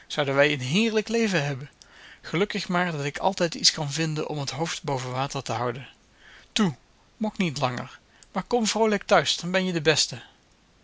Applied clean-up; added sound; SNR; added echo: none; none; none; none.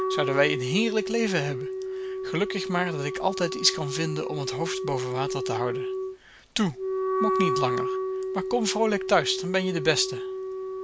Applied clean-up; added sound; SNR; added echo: none; Wind instrument, woodwind instrument; 2 dB; none.